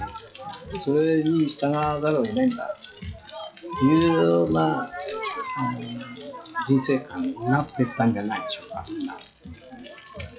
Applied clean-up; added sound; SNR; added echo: classical method log-MMSE.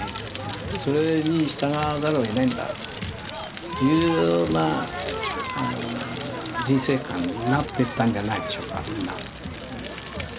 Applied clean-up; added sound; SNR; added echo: none; Crackle; 7 dB; none.